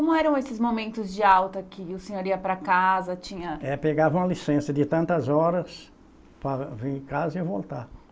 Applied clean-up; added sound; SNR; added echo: none; none; none; none.